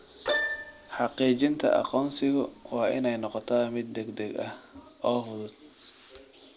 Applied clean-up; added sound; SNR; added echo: none; Keyboard (musical); 8 dB; none.